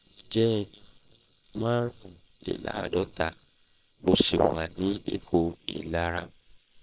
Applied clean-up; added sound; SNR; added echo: neural separator model SepFormer WHAM!.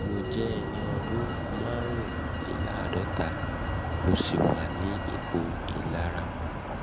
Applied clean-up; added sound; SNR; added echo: none; Motor vehicle (road); -1 dB; none.